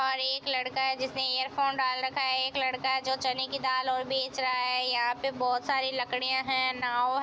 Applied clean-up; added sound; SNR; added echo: none; none; none; none.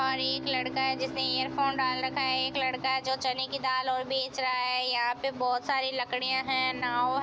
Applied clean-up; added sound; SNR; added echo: none; Bowed string instrument; 12 dB; none.